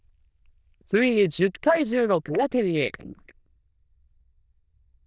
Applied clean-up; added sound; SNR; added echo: neural diffusion model UNIVERSE++.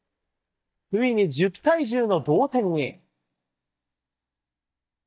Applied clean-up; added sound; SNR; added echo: neural mask model DeepFilterNet 3.